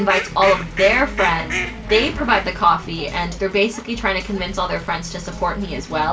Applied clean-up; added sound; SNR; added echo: none; Fowl; 10 dB; reverberation time 0.2 s.